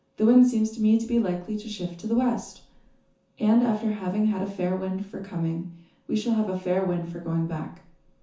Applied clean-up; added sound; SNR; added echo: none; none; none; reverberation time 0.9 s.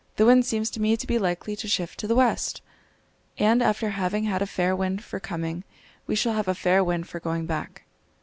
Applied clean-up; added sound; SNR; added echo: none; none; none; none.